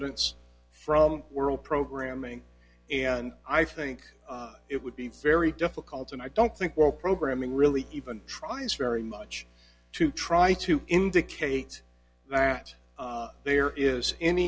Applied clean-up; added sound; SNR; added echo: none; none; none; none.